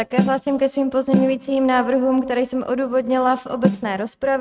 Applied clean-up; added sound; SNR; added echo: neural mask model RNNoise.